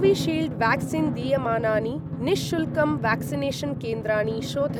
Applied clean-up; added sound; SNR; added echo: none; Drum; 5 dB; none.